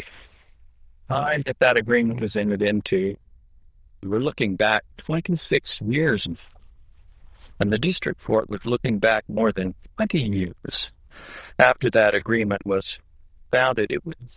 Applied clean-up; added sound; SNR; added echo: neural diffusion model UNIVERSE++.